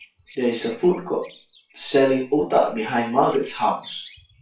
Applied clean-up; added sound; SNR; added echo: classical method WPE with log-MMSE.